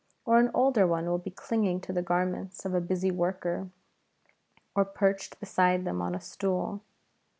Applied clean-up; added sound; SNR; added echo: none; none; none; none.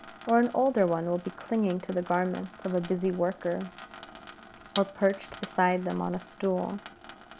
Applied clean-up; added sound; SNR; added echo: none; Sink (filling or washing) / Water tap, faucet; 16 dB; none.